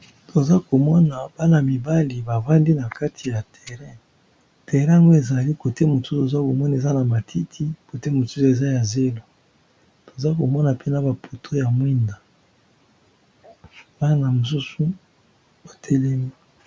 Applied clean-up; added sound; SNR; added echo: none; none; none; none.